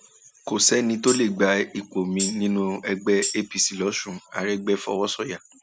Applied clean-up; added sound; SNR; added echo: none; Tambourine; 2 dB; none.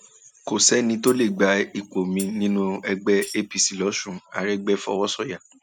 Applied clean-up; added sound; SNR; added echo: neural mask model RNNoise.